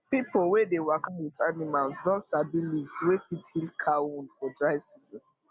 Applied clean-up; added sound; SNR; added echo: none; none; none; none.